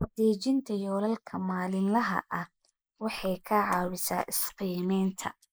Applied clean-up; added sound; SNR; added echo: neural mask model Resemble Enhance denoiser.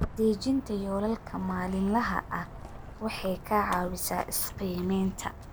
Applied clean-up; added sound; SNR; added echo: none; Walk, footsteps; 10 dB; none.